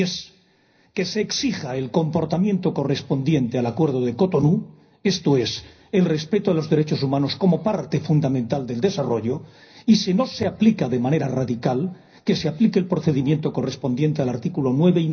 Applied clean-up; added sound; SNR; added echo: none; none; none; reverberation time 0.5 s.